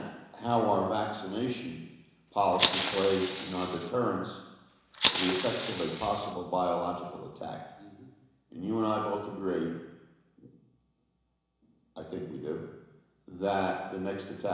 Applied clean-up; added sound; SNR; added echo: none; Fire; -1 dB; reverberation time 1.0 s.